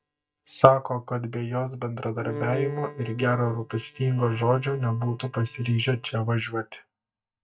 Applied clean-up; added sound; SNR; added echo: neural mask model DeepFilterNet 3.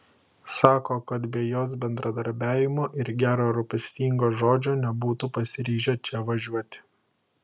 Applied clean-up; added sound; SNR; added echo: none; none; none; none.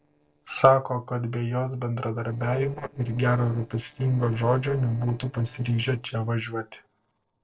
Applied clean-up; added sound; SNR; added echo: neural separator model SepFormer DNS4.